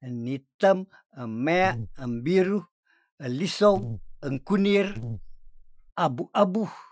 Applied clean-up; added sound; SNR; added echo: classical method Wiener filter.